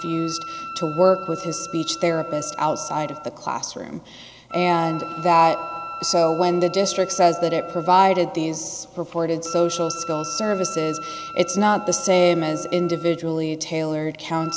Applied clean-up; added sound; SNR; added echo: none; Wind instrument, woodwind instrument; 14 dB; none.